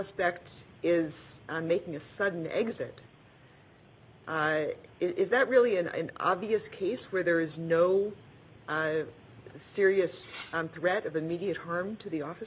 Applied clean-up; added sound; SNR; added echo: none; none; none; none.